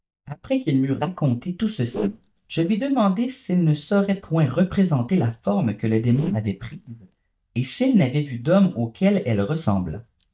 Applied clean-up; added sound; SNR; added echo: neural mask model DeepFilterNet 3.